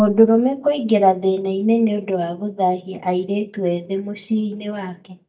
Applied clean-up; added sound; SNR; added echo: neural mask model DeepFilterNet 3.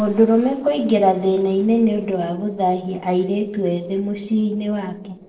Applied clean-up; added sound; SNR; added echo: neural separator model SepFormer DNS4.